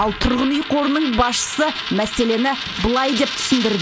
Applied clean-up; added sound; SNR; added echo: none; Coin (dropping); 8 dB; none.